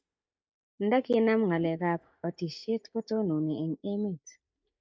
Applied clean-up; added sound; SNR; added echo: neural mask model DeepFilterNet 3.